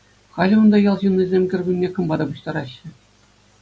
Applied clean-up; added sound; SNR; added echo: none; none; none; none.